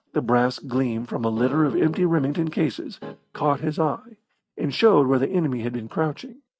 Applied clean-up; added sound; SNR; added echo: neural mask model RNNoise.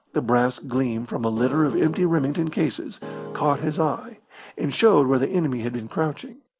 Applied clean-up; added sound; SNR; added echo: none; Keyboard (musical); 13 dB; none.